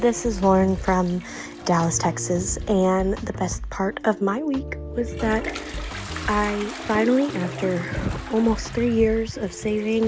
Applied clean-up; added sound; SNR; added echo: none; Toilet flush; 15 dB; none.